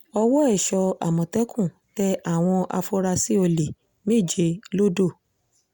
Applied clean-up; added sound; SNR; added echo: none; none; none; none.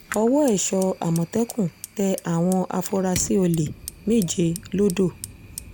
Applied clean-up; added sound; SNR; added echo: none; Fire; 16 dB; none.